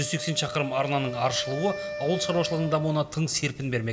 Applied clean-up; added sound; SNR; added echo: none; Wind instrument, woodwind instrument; 9 dB; reverberation time 1.0 s.